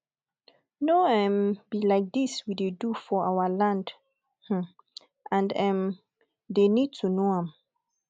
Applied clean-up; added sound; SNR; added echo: none; none; none; none.